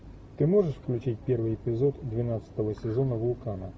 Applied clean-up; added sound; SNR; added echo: none; none; none; none.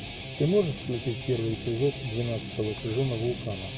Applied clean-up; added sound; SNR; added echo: none; Guitar; 7 dB; none.